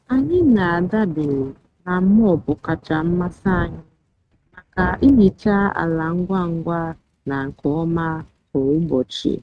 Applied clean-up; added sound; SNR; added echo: neural mask model RNNoise.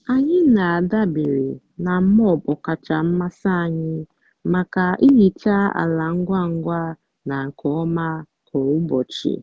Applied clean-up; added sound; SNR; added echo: none; none; none; none.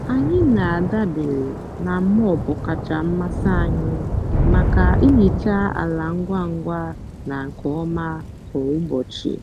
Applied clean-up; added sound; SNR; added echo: none; Thunder / Rain; 2 dB; none.